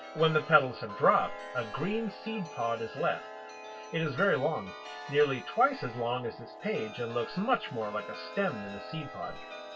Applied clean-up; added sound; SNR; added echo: none; Chime; 13 dB; reverberation time 0.2 s.